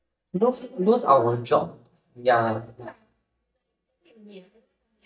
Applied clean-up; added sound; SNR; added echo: neural mask model DeepFilterNet 3.